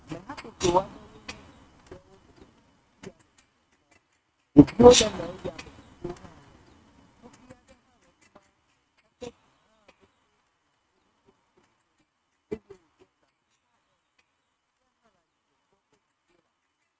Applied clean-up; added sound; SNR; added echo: neural mask model RNNoise.